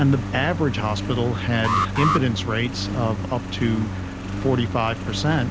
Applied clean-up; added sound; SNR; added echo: none; Engine + Alarm; 3 dB; none.